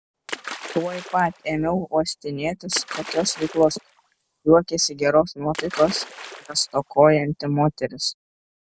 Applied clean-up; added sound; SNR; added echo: none; Splash, splatter; 16 dB; none.